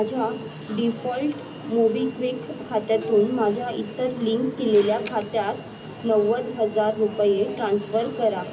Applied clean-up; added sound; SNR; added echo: none; Alarm; 16 dB; reverberation time 0.4 s.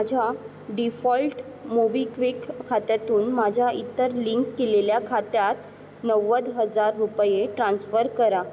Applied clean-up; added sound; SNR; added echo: none; none; none; none.